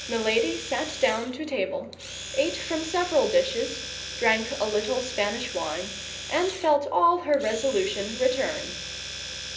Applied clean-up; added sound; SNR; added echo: none; Domestic sounds, home sounds; 10 dB; reverberation time 0.5 s.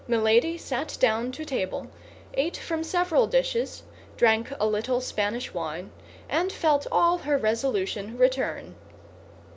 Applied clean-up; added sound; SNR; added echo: none; none; none; none.